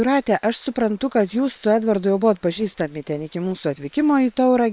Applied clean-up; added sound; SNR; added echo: neural separator model SepFormer WHAM!.